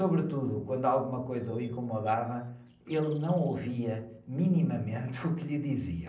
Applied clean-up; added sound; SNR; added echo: neural separator model SepFormer DNS4.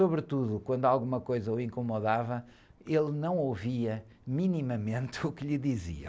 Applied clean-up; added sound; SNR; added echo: none; none; none; none.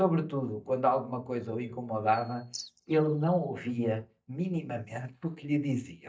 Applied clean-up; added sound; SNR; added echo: neural mask model DeepFilterNet 3.